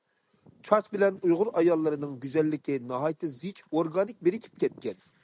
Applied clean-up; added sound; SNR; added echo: none; none; none; none.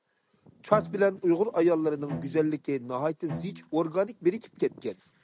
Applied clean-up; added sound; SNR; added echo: none; Bowed string instrument; 13 dB; none.